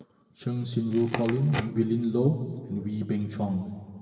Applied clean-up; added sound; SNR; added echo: none; Crackle; 12 dB; reverberation time 1.9 s.